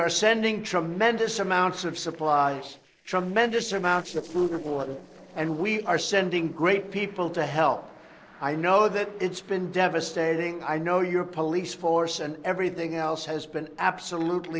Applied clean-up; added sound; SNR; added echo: neural separator model SepFormer DNS4.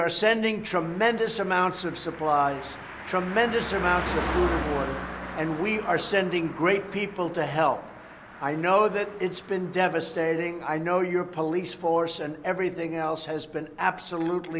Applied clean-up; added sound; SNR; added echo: none; Car passing by; 11 dB; none.